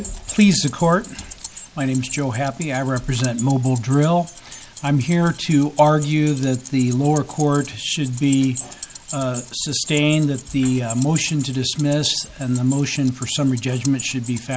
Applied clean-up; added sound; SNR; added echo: none; Keys jangling; 16 dB; none.